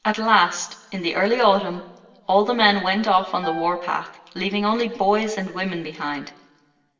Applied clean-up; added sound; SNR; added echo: none; Piano; 13 dB; reverberation time 1.4 s.